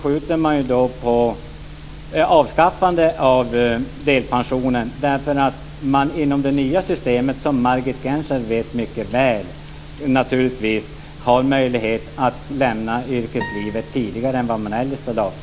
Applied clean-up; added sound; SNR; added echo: none; Acoustic guitar; 16 dB; none.